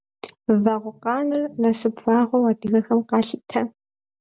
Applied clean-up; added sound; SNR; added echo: none; none; none; none.